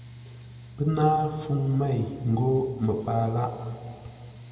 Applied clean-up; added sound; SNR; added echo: none; Mechanical fan; 17 dB; reverberation time 2.2 s.